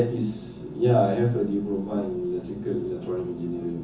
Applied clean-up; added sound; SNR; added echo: none; none; none; reverberation time 0.5 s.